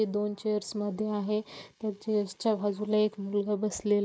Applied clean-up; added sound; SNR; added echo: neural mask model Resemble Enhance denoiser.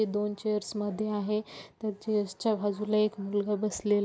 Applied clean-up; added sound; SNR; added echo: none; none; none; none.